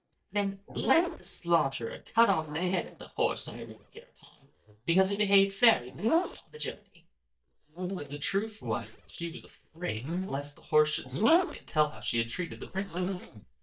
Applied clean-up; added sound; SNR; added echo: neural mask model DeepFilterNet 3.